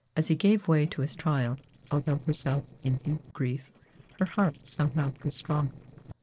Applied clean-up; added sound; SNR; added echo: neural separator model SepFormer DNS4.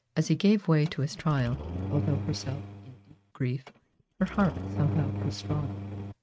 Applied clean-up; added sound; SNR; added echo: neural mask model RNNoise.